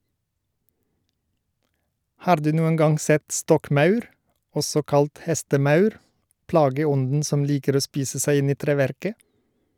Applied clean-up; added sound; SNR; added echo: none; none; none; none.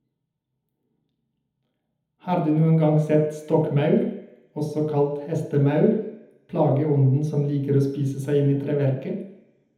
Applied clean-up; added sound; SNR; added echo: none; none; none; reverberation time 1.0 s.